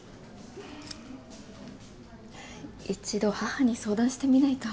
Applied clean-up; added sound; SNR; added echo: none; none; none; none.